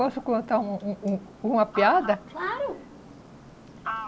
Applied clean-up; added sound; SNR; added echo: none; Fowl; 12 dB; none.